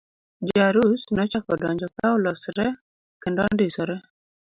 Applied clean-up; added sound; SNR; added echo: none; none; none; none.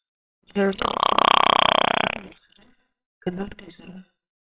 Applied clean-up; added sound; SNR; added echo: neural separator model SepFormer WHAMR!.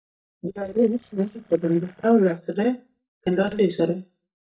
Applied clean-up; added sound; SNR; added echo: neural mask model DeepFilterNet 3.